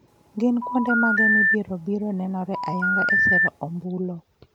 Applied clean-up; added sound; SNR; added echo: none; Telephone; -3 dB; none.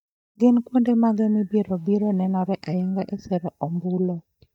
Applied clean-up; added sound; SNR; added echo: neural mask model DeepFilterNet 3.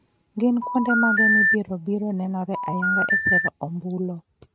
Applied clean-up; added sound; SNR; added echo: neural mask model RNNoise.